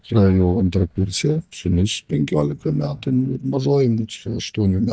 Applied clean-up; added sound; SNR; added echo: neural mask model DeepFilterNet 3.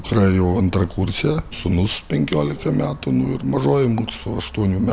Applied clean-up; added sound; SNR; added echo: none; none; none; none.